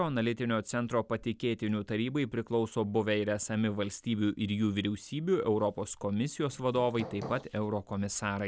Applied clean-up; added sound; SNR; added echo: none; Hammer; 13 dB; none.